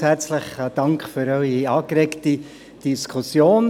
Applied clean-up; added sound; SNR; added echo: none; none; none; none.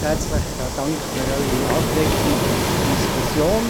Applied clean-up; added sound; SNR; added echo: none; Waves, surf; -3 dB; none.